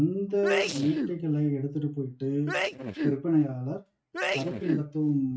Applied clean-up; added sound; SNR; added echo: neural mask model RNNoise.